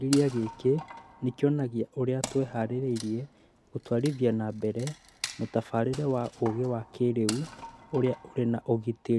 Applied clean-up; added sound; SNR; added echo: none; Wood; 15 dB; none.